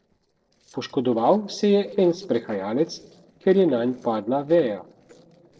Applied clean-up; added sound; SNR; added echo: neural separator model SepFormer DNS4.